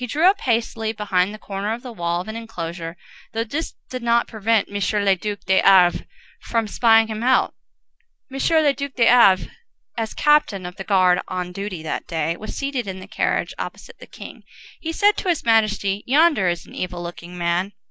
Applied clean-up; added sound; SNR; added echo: none; none; none; none.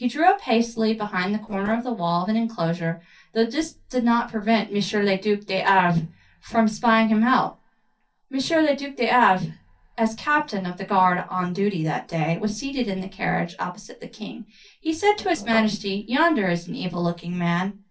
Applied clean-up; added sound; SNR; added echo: neural separator model SepFormer DNS4.